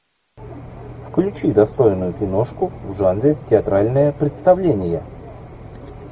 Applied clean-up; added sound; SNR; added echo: none; none; none; none.